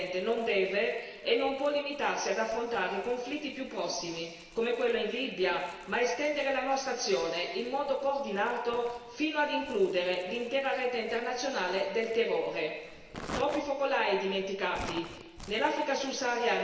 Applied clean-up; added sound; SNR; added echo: none; Crumpling, crinkling; 19 dB; reverberation time 1.5 s.